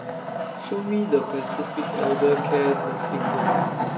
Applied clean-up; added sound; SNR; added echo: none; Wood; 1 dB; reverberation time 1.6 s.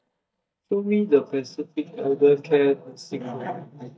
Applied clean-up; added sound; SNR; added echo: neural mask model DeepFilterNet 3.